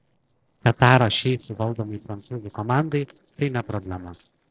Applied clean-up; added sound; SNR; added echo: neural separator model SepFormer DNS4.